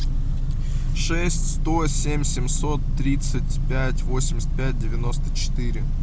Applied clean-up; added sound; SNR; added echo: none; none; none; none.